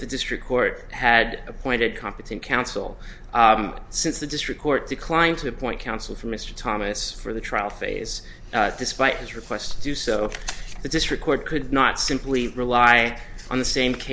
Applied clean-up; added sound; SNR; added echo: none; none; none; none.